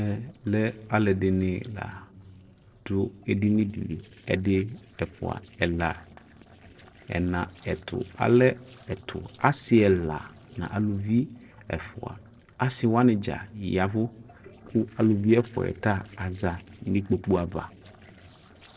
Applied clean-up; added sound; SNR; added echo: neural separator model SepFormer DNS4.